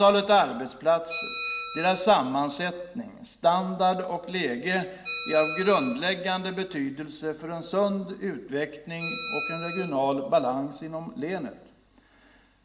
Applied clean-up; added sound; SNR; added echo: none; Bell; 13 dB; reverberation time 1.0 s.